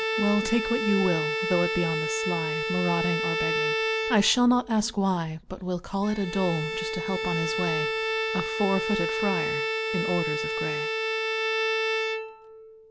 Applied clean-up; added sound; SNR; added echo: none; Bowed string instrument; 1 dB; none.